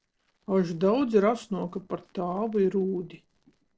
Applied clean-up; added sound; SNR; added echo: neural separator model SepFormer DNS4.